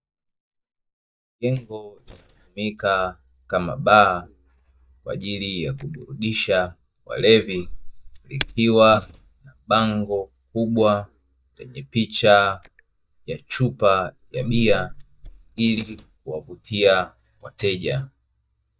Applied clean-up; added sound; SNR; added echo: neural mask model DeepFilterNet 3.